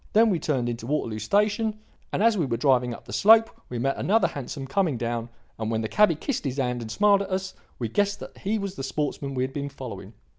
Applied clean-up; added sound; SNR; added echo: none; none; none; none.